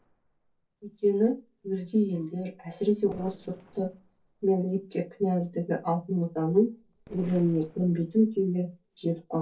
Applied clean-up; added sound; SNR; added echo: neural separator model SepFormer DNS4.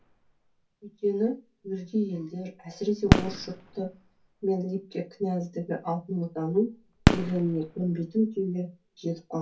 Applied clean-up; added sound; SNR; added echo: none; Fireworks; 1 dB; reverberation time 0.3 s.